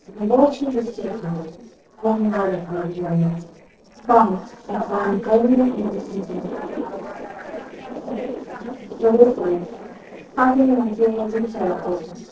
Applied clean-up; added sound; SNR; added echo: neural separator model SepFormer DNS4.